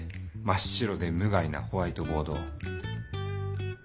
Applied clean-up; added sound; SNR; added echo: none; none; none; none.